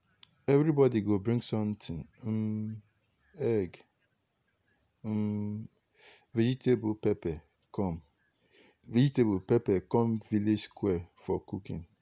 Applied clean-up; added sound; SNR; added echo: none; none; none; none.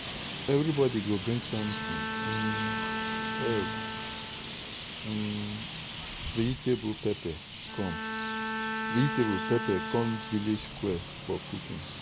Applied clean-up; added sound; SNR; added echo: none; Traffic noise, roadway noise + Bowed string instrument; 3 dB; none.